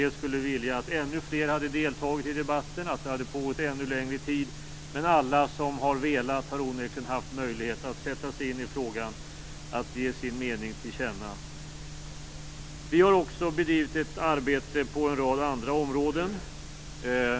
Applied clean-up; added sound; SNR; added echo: none; none; none; none.